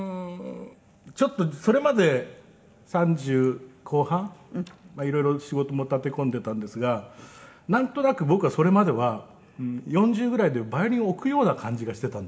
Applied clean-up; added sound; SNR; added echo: none; none; none; reverberation time 1.4 s.